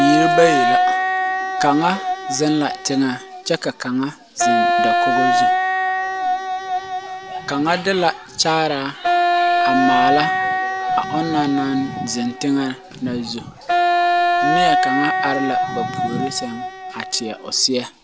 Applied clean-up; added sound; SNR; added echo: none; Wind instrument, woodwind instrument; -2 dB; none.